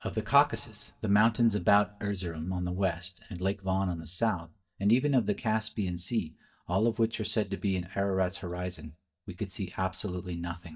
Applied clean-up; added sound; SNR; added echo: neural mask model DeepFilterNet 3.